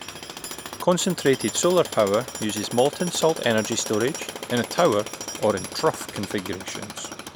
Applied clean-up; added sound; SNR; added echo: none; Tools; 11 dB; none.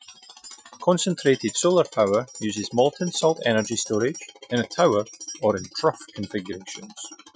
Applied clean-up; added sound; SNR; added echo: classical method Wiener filter.